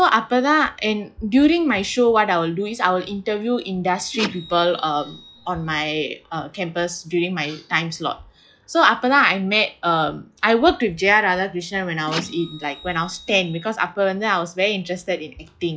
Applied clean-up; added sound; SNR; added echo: classical method log-MMSE.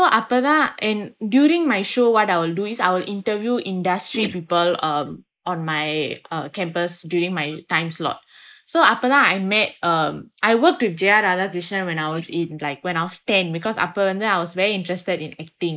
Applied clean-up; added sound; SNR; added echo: neural mask model Resemble Enhance denoiser.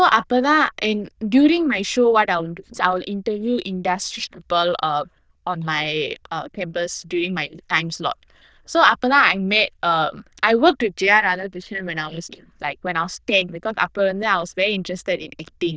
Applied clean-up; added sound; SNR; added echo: neural diffusion model UNIVERSE++.